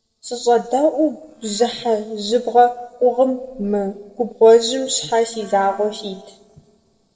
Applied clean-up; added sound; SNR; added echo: neural separator model SepFormer DNS4.